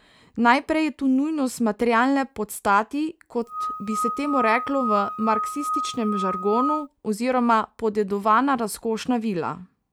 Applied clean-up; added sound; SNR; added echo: none; Screech / Glass; 4 dB; none.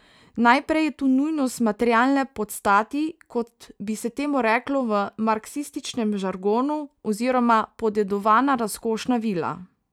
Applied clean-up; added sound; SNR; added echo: none; none; none; none.